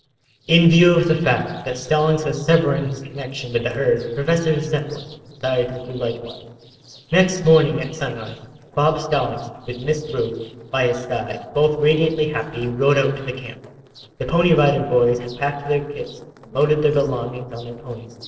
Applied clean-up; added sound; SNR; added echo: neural separator model SepFormer DNS4.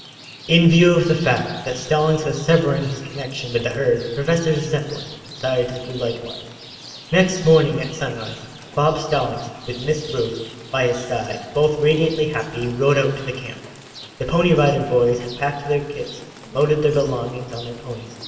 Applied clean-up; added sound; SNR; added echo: none; Rain; 18 dB; reverberation time 2.1 s.